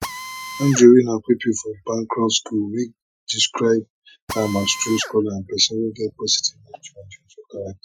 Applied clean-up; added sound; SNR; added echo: classical method Wiener filter.